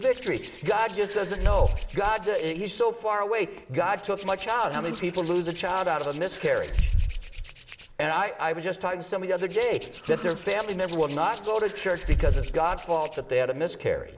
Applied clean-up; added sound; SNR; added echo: none; Hands; 4 dB; reverberation time 1.7 s.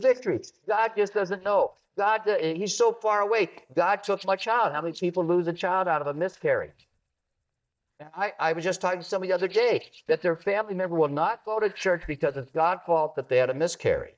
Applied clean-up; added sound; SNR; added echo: neural mask model DeepFilterNet 3.